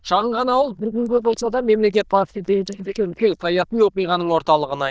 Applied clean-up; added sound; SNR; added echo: neural diffusion model UNIVERSE++.